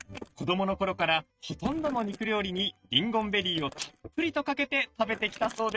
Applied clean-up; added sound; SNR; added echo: neural mask model RNNoise.